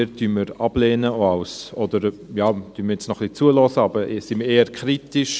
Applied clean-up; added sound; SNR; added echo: none; none; none; none.